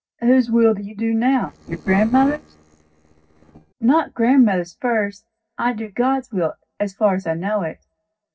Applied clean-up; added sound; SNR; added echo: neural separator model SepFormer DNS4.